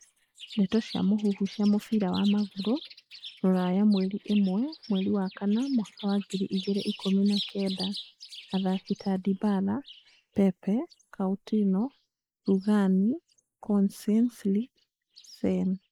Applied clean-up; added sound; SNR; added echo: neural mask model Resemble Enhance denoiser.